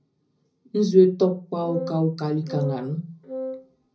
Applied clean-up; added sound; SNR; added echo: none; Wind instrument, woodwind instrument; 10 dB; reverberation time 0.4 s.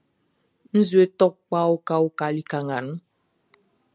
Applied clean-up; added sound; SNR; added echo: none; none; none; none.